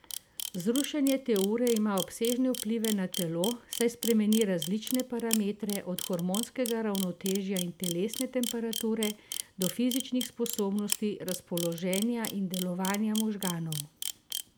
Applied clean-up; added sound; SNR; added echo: none; Camera; 9 dB; none.